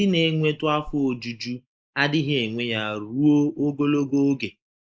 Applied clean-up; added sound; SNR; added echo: neural mask model Resemble Enhance denoiser.